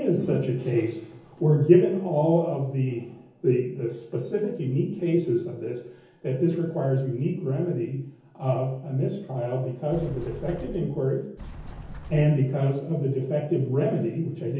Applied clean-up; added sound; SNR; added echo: none; Sliding door; 13 dB; reverberation time 0.7 s.